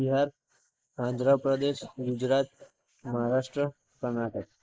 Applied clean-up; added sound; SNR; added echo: neural mask model Resemble Enhance denoiser.